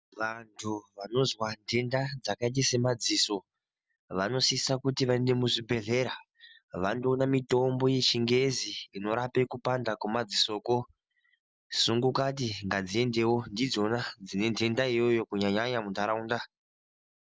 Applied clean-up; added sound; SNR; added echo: none; none; none; none.